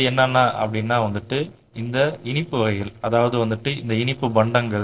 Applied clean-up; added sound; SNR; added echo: neural separator model SepFormer DNS4.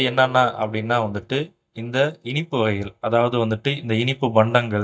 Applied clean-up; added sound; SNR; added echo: neural mask model DeepFilterNet 3.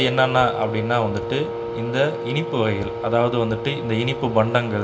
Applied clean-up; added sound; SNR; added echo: none; Wind instrument, woodwind instrument; 7 dB; reverberation time 3.0 s.